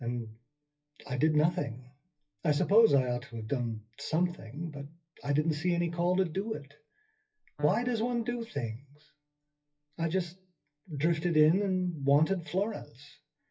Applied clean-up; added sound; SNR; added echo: classical method WPE with log-MMSE.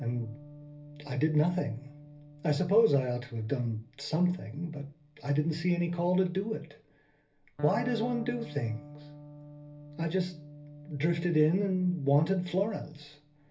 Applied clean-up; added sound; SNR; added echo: none; Electric guitar; 17 dB; reverberation time 0.3 s.